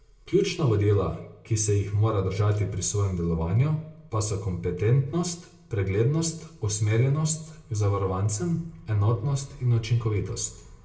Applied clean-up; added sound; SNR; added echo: none; none; none; reverberation time 0.2 s.